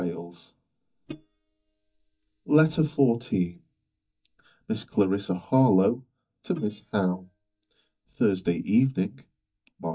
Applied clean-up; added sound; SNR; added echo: neural mask model DeepFilterNet 3.